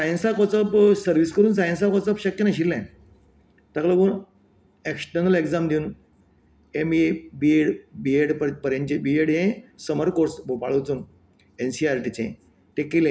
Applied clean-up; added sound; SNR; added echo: none; none; none; reverberation time 0.3 s.